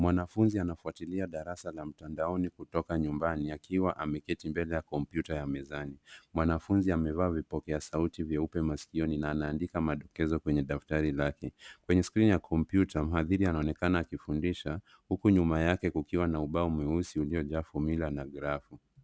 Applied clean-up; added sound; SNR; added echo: none; none; none; none.